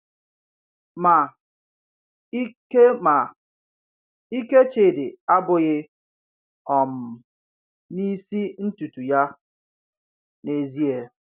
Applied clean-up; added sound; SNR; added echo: none; none; none; none.